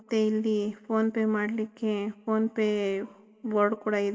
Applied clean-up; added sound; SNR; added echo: none; none; none; reverberation time 0.3 s.